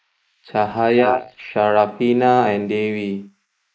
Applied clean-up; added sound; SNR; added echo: neural mask model Resemble Enhance denoiser.